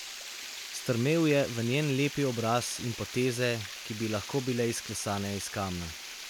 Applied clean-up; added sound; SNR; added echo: none; Water; 11 dB; none.